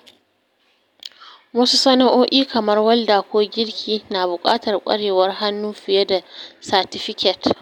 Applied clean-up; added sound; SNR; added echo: none; none; none; none.